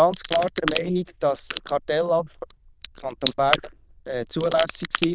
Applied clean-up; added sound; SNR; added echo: neural diffusion model UNIVERSE++.